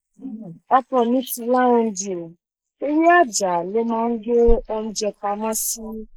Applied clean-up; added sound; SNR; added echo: neural mask model Resemble Enhance denoiser.